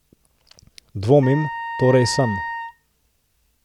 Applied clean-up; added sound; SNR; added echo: none; Wind instrument, woodwind instrument; 8 dB; none.